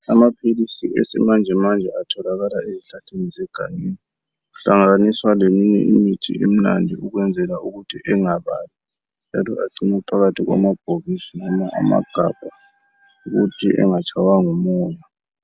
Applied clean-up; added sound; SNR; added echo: none; none; none; none.